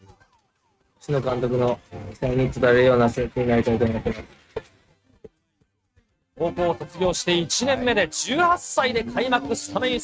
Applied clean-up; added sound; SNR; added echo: neural mask model RNNoise.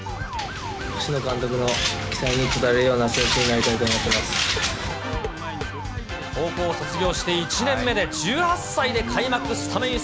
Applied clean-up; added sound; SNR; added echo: none; Motor vehicle (road) / Siren + Dishes, pots, and pans; 12 dB; none.